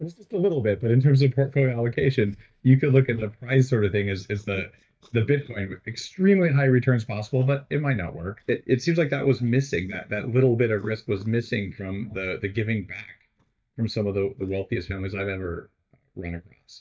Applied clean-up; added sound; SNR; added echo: neural mask model DeepFilterNet 3.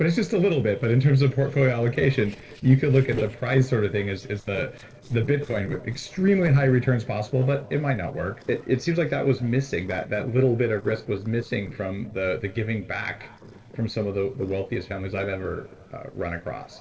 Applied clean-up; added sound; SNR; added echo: neural separator model SepFormer DNS4.